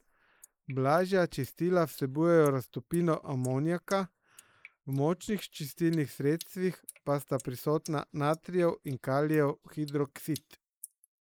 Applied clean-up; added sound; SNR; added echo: neural mask model Resemble Enhance denoiser.